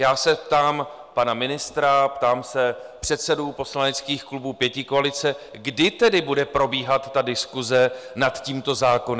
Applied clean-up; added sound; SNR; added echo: none; none; none; none.